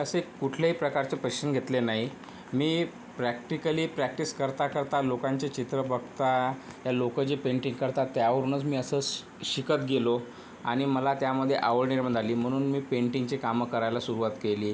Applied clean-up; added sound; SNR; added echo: none; none; none; none.